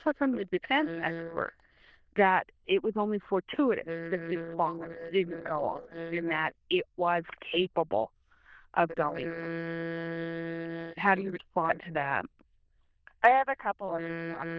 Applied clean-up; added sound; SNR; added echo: neural diffusion model UNIVERSE++.